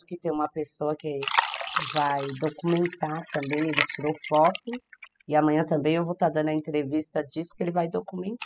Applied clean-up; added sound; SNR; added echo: classical method spectral subtraction.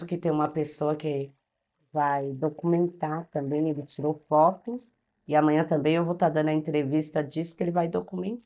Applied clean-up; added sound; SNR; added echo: neural mask model DeepFilterNet 3.